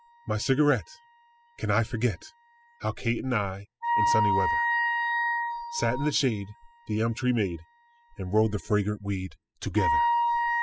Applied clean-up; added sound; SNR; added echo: classical method spectral subtraction.